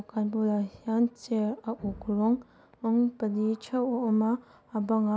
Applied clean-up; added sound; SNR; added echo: none; none; none; none.